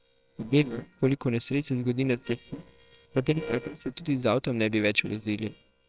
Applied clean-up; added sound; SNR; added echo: neural separator model SepFormer WHAMR!.